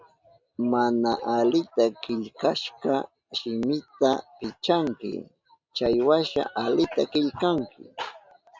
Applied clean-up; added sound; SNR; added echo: none; none; none; none.